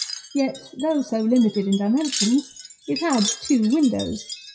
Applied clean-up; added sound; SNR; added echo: classical method WPE with log-MMSE.